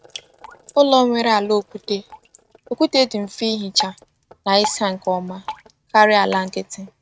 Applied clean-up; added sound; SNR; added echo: neural mask model RNNoise.